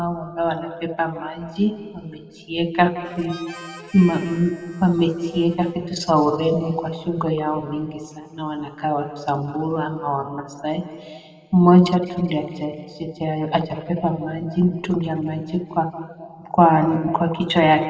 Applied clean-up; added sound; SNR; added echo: none; Harmonica; 20 dB; reverberation time 2.0 s.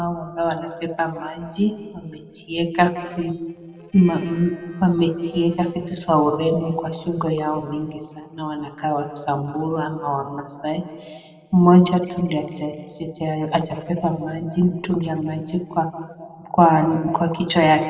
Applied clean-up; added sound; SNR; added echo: neural separator model SepFormer DNS4.